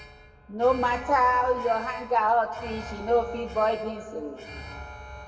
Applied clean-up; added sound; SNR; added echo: none; Alarm; 15 dB; reverberation time 1.9 s.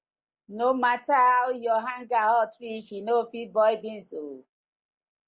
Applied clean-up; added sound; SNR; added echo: none; none; none; none.